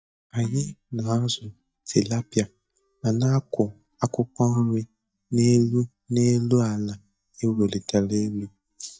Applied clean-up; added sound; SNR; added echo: neural mask model DeepFilterNet 3.